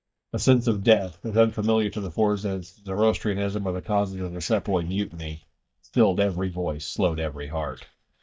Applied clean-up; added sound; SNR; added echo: neural mask model DeepFilterNet 3.